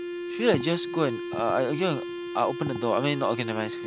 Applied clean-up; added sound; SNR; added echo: none; Wind instrument, woodwind instrument; 7 dB; none.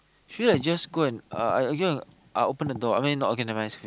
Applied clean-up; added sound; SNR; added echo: none; none; none; none.